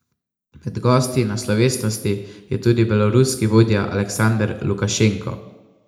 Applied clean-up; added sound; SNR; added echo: none; none; none; reverberation time 0.5 s.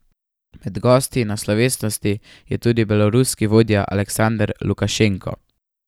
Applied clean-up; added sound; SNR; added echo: none; none; none; none.